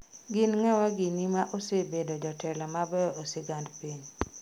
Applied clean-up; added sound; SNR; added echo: none; none; none; none.